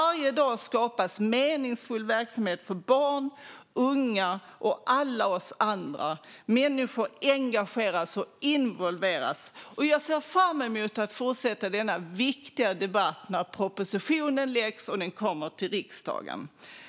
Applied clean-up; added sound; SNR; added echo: none; none; none; none.